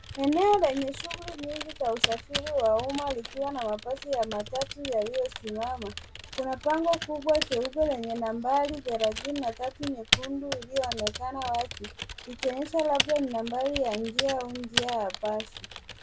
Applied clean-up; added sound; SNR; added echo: none; Typing; 7 dB; none.